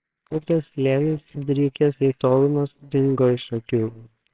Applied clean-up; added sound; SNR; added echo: neural separator model SepFormer WHAMR!.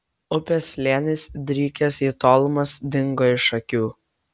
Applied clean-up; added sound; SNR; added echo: none; none; none; none.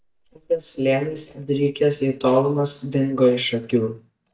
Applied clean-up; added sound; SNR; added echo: neural mask model DeepFilterNet 3.